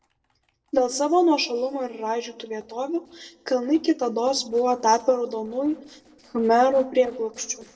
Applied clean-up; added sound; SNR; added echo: neural separator model SepFormer DNS4.